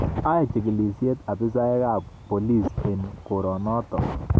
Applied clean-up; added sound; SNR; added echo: none; none; none; none.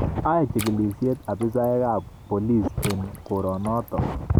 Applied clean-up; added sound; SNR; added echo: none; Water / Splash, splatter; 18 dB; none.